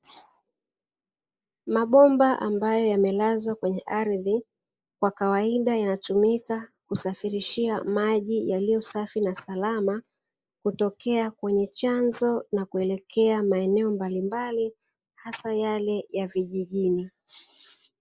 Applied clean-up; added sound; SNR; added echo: neural mask model Resemble Enhance denoiser.